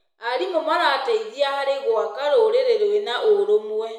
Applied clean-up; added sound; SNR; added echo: none; none; none; reverberation time 0.7 s.